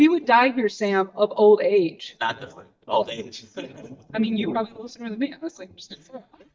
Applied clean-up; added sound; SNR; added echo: neural mask model DeepFilterNet 3.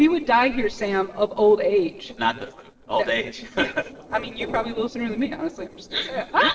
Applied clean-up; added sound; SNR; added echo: neural separator model SepFormer DNS4.